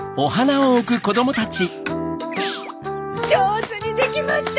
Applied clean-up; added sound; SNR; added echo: none; none; none; none.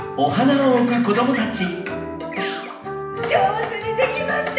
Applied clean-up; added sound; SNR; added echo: none; none; none; reverberation time 0.8 s.